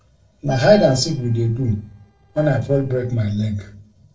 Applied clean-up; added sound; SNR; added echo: neural separator model SepFormer DNS4.